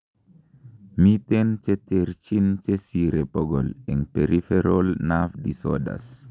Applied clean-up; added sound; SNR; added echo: none; none; none; none.